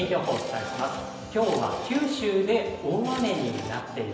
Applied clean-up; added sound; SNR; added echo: none; Subway, metro, underground / Engine; 15 dB; reverberation time 1.0 s.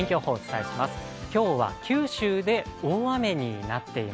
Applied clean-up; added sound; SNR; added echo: none; none; none; none.